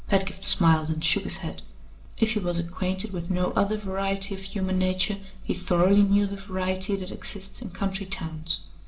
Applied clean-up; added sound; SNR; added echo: none; none; none; reverberation time 0.4 s.